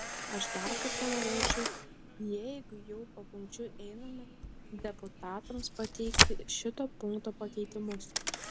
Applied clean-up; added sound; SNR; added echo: none; Camera; -4 dB; none.